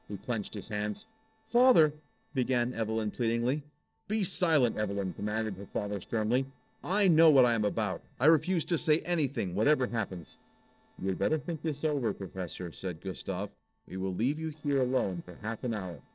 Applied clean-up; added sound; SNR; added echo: neural separator model SepFormer DNS4.